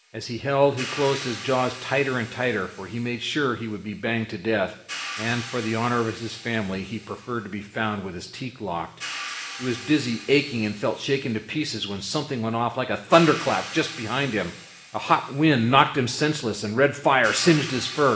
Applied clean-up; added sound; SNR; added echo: none; Hi-hat; 15 dB; reverberation time 0.7 s.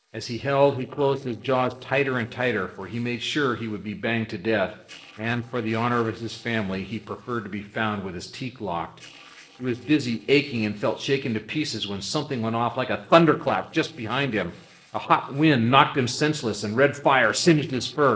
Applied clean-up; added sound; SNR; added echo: neural separator model SepFormer DNS4.